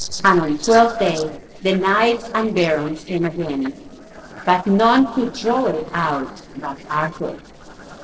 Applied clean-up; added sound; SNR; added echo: neural separator model SepFormer DNS4.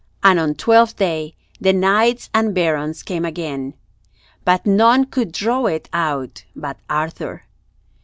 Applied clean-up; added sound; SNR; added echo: none; none; none; none.